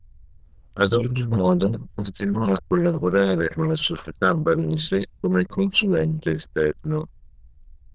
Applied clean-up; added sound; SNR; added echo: neural diffusion model UNIVERSE++.